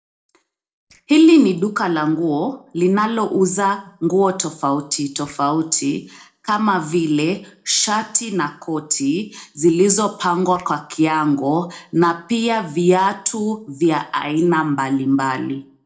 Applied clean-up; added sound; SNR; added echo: neural separator model SepFormer DNS4.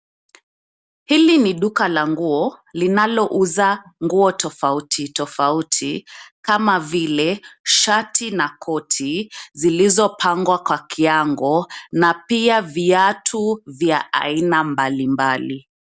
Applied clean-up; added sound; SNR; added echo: none; none; none; none.